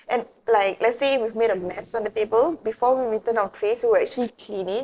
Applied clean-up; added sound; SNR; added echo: neural separator model SepFormer DNS4.